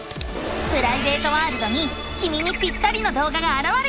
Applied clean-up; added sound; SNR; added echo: none; none; none; none.